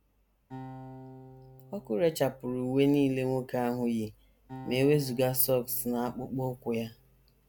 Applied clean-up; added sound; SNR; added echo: none; Acoustic guitar; 19 dB; none.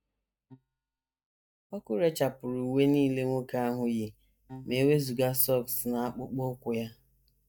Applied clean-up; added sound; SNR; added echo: neural mask model DeepFilterNet 3.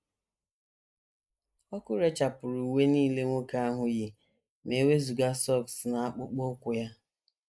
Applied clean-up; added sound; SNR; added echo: neural mask model Resemble Enhance denoiser.